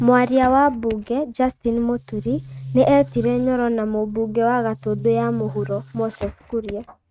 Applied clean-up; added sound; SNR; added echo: neural mask model RNNoise.